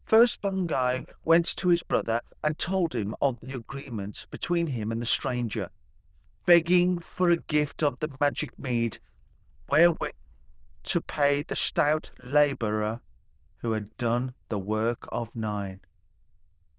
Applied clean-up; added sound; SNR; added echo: neural diffusion model UNIVERSE++.